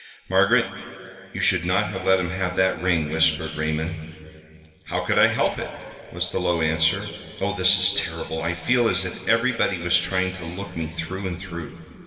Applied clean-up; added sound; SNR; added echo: none; none; none; reverberation time 2.5 s.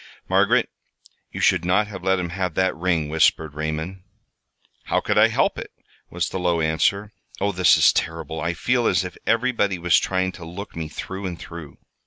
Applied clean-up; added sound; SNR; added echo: none; none; none; none.